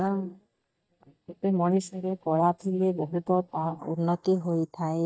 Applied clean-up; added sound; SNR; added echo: neural mask model DeepFilterNet 3.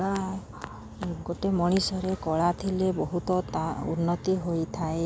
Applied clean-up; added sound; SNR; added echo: none; none; none; none.